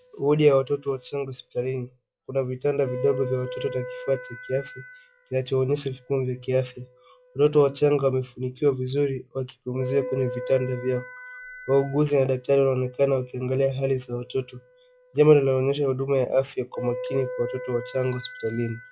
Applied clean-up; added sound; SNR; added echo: classical method log-MMSE.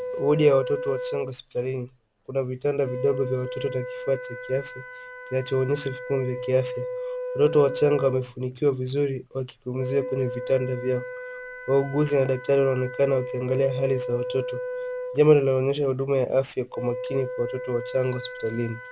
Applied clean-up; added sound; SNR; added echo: none; Wind instrument, woodwind instrument; 9 dB; none.